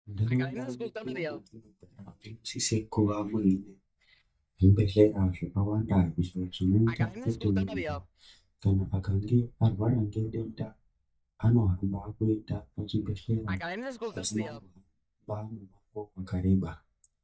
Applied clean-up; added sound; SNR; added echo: neural mask model DeepFilterNet 3.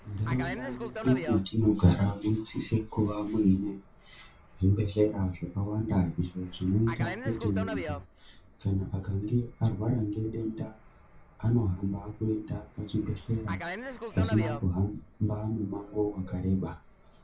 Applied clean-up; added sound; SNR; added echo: none; Fixed-wing aircraft, airplane; 14 dB; reverberation time 0.2 s.